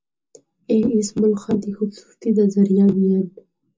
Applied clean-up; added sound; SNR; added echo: none; none; none; reverberation time 0.2 s.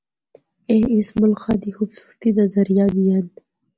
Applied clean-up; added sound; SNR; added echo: none; none; none; none.